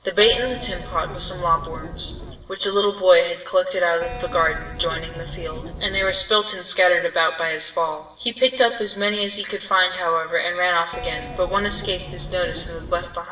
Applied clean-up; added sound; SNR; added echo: none; Keyboard (musical); 12 dB; reverberation time 0.8 s.